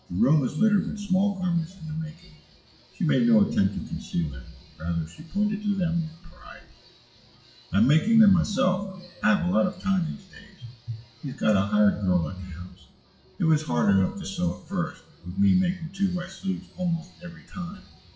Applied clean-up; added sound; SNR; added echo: classical method WPE with log-MMSE.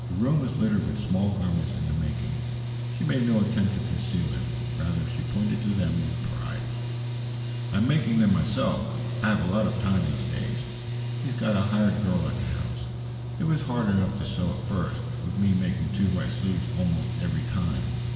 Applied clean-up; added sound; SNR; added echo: none; Mechanical fan / Engine; 3 dB; reverberation time 2.3 s.